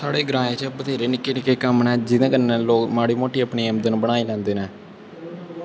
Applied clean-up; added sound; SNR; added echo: none; none; none; none.